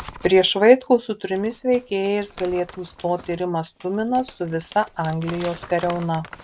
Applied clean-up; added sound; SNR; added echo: none; Crumpling, crinkling; 20 dB; none.